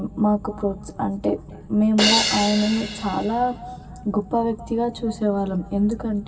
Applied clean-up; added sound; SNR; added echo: none; Crash cymbal; 2 dB; reverberation time 2.4 s.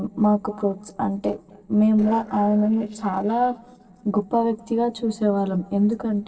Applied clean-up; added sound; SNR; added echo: neural separator model SepFormer DNS4.